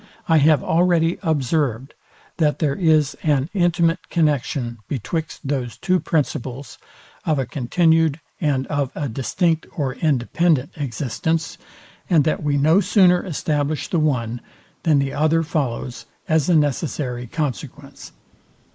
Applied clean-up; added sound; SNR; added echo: neural mask model Resemble Enhance denoiser.